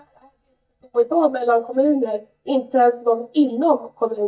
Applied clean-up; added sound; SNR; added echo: neural mask model DeepFilterNet 3.